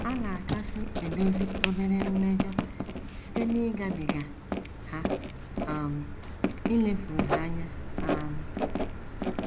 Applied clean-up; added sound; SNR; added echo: none; Motor vehicle (road) + Writing; 0 dB; none.